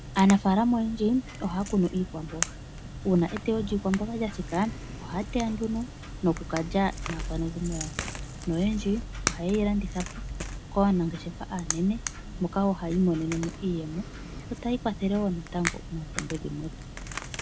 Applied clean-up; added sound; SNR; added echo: none; Crack / Crackle; 8 dB; none.